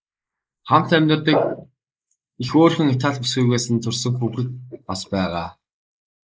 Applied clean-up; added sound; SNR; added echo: neural mask model Resemble Enhance denoiser.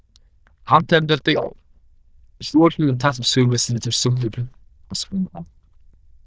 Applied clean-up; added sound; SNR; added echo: neural diffusion model UNIVERSE++.